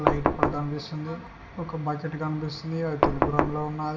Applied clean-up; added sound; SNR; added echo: none; Knock; -5 dB; reverberation time 1.3 s.